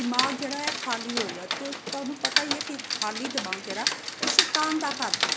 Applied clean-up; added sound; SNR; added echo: none; Rain; -3 dB; none.